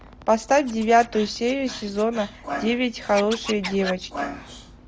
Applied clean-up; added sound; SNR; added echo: none; Scratching (performance technique); 12 dB; none.